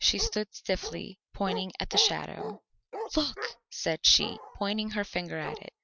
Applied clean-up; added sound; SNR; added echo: neural mask model RNNoise.